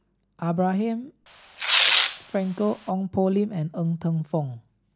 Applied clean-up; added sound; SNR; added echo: none; Tearing; -5 dB; none.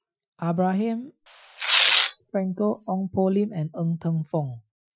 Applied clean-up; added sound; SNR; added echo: classical method Wiener filter.